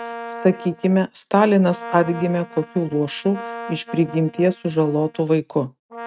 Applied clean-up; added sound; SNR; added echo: neural mask model RNNoise.